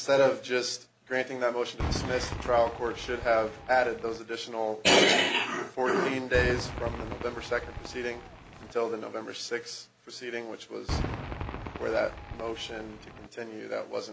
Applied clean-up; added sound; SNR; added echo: none; Cheering / Fireworks; 10 dB; none.